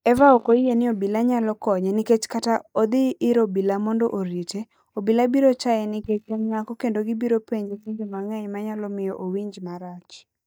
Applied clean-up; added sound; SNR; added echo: neural mask model DeepFilterNet 3.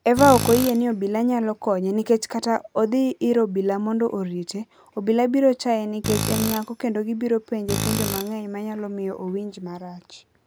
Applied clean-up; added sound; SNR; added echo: none; Tools; 7 dB; none.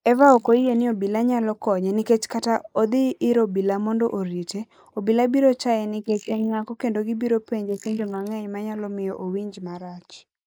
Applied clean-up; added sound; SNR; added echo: neural mask model Resemble Enhance denoiser.